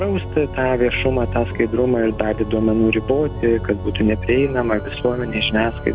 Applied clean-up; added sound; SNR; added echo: none; Organ; 8 dB; none.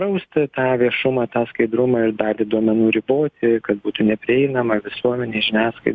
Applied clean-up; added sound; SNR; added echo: none; none; none; none.